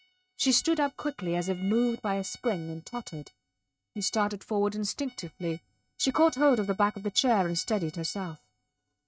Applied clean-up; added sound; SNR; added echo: neural mask model RNNoise.